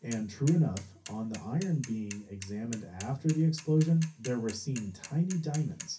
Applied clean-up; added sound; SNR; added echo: none; Mechanisms / Bicycle; 17 dB; reverberation time 0.3 s.